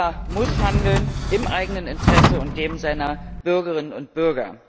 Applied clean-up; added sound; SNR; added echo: none; Drawer open or close; -3 dB; none.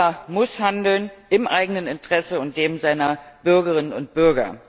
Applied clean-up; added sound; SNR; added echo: none; none; none; none.